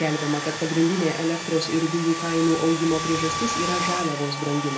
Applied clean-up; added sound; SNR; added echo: none; Domestic sounds, home sounds; 5 dB; reverberation time 0.3 s.